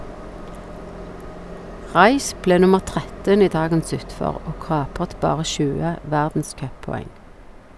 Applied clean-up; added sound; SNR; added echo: none; Train; 15 dB; none.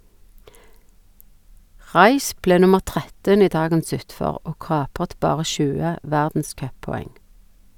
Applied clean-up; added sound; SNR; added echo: none; none; none; none.